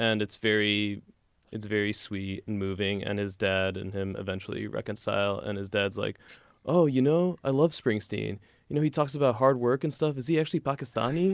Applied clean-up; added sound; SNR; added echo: neural mask model Resemble Enhance denoiser.